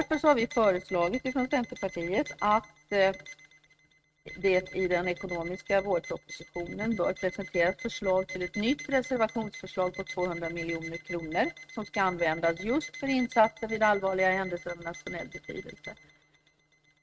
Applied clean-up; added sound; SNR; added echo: neural mask model RNNoise.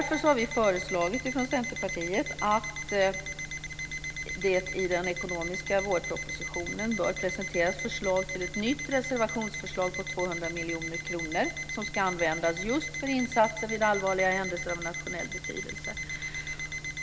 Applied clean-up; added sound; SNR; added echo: none; Alarm; 7 dB; none.